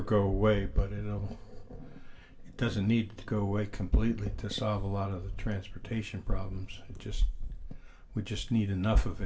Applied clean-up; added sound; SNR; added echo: none; Purr; 19 dB; reverberation time 0.7 s.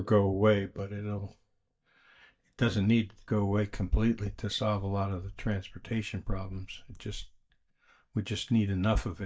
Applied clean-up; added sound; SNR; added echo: neural mask model DeepFilterNet 3.